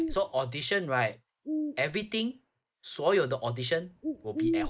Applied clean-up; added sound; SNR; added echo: neural mask model Resemble Enhance denoiser.